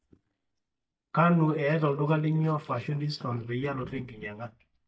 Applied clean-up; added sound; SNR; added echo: neural mask model DeepFilterNet 3.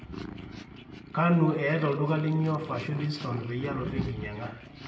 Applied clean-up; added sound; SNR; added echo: none; Purr; 13 dB; reverberation time 0.8 s.